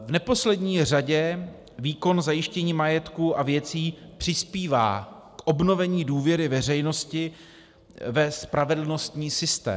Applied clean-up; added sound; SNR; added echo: none; none; none; none.